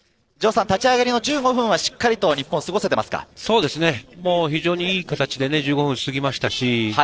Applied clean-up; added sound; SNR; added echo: neural separator model SepFormer DNS4.